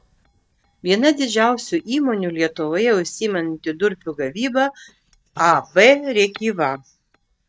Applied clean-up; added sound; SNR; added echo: neural mask model DeepFilterNet 3.